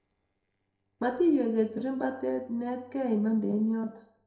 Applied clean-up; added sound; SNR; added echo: neural separator model SepFormer DNS4.